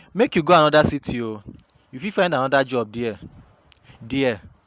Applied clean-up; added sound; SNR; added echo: none; none; none; none.